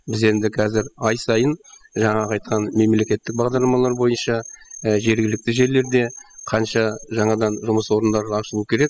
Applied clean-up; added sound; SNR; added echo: classical method spectral subtraction.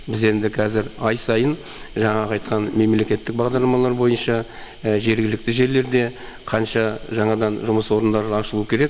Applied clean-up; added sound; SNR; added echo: none; Cricket; 14 dB; none.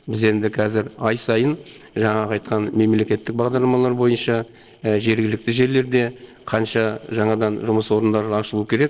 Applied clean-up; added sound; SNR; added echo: neural separator model SepFormer DNS4.